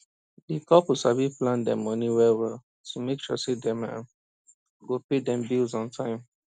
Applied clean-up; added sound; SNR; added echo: none; none; none; none.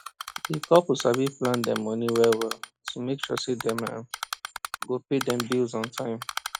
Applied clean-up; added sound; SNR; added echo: classical method log-MMSE.